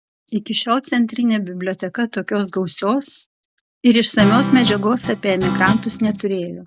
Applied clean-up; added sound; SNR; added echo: none; Guitar; 4 dB; none.